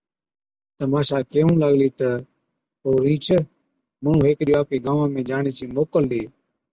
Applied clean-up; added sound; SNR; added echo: none; none; none; none.